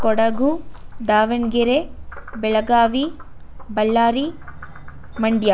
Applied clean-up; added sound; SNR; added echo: none; Frog; 16 dB; none.